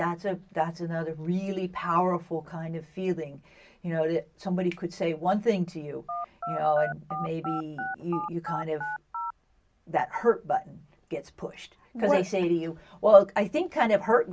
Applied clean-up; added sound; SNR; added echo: none; Telephone; 8 dB; none.